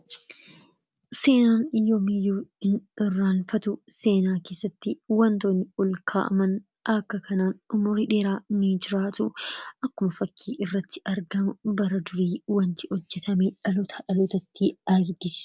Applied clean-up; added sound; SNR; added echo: none; none; none; none.